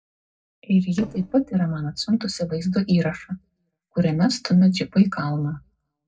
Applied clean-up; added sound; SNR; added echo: neural separator model SepFormer DNS4.